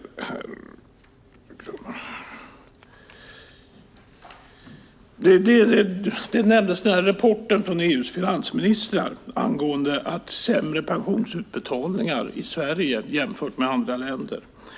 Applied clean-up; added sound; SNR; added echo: none; none; none; none.